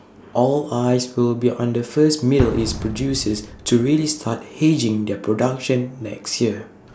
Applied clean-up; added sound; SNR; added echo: none; Explosion; 15 dB; none.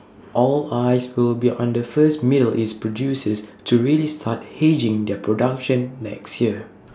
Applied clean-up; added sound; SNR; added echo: none; none; none; none.